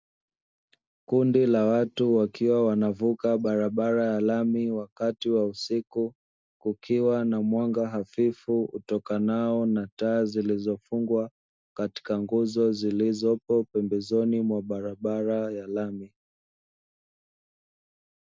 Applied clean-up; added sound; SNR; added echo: none; none; none; none.